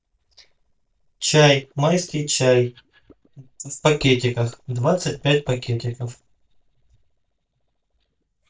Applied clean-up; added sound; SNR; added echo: neural mask model DeepFilterNet 3.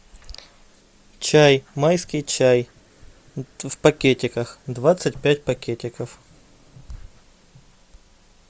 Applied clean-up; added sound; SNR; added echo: none; none; none; none.